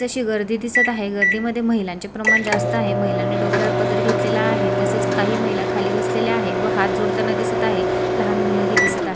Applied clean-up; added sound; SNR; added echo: none; Microwave oven; -4 dB; none.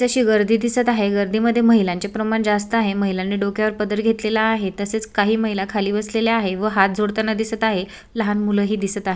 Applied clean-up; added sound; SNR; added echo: none; none; none; none.